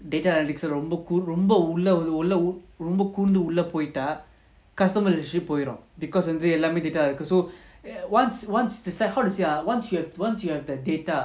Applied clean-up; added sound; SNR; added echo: none; none; none; none.